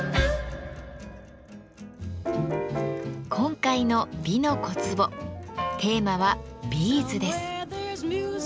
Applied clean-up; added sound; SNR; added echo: none; Acoustic guitar; 19 dB; none.